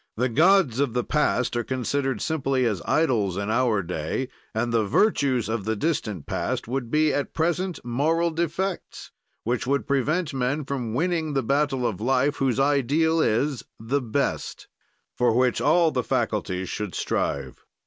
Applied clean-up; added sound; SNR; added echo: none; none; none; none.